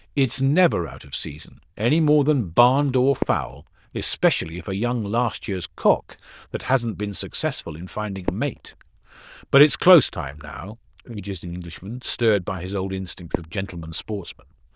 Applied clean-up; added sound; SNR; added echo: neural diffusion model UNIVERSE++.